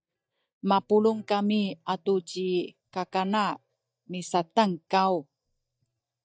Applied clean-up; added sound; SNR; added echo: neural mask model DeepFilterNet 3.